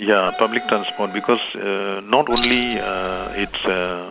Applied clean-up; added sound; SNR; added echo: none; Keys jangling + Wind instrument, woodwind instrument; 9 dB; none.